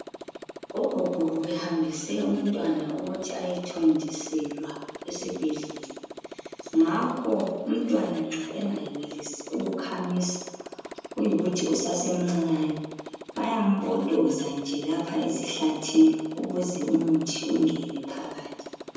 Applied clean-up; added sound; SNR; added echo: none; Motorcycle; 14 dB; reverberation time 1.1 s.